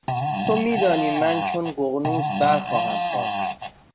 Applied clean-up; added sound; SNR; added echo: none; Fart; 1 dB; none.